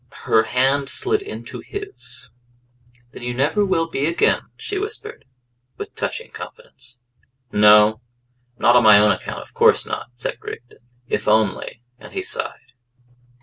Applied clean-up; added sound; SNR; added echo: none; none; none; none.